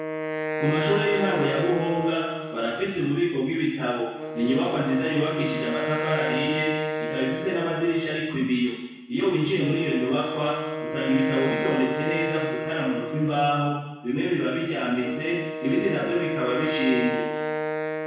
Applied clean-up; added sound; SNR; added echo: none; Wind instrument, woodwind instrument; 5 dB; reverberation time 1.0 s.